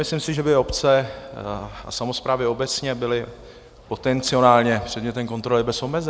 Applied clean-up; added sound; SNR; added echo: none; none; none; none.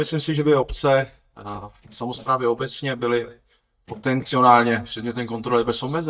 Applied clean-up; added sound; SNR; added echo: neural mask model DeepFilterNet 3.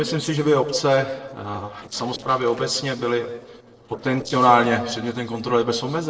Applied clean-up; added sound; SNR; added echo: neural separator model SepFormer DNS4.